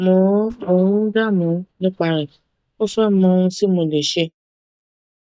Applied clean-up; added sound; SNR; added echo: neural mask model DeepFilterNet 3.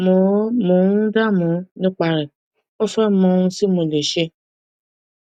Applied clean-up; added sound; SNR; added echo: none; none; none; none.